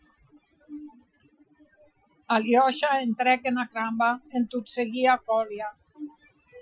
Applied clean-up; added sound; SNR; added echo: classical method Wiener filter.